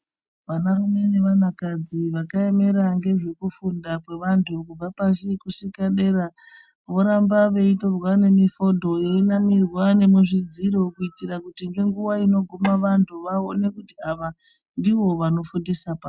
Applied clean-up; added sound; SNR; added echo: neural mask model RNNoise.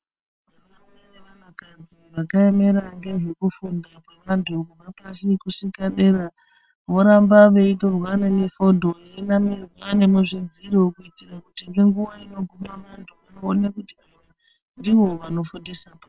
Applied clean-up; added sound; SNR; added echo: neural separator model SepFormer WHAM!.